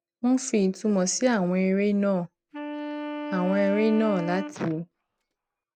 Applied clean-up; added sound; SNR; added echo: none; Wind instrument, woodwind instrument; 10 dB; none.